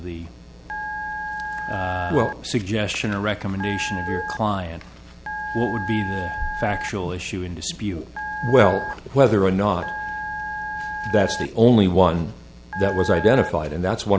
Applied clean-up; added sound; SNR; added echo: none; Telephone; 9 dB; none.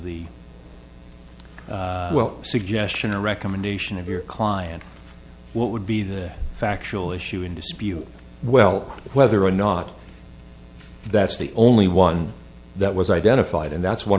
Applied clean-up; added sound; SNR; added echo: none; none; none; none.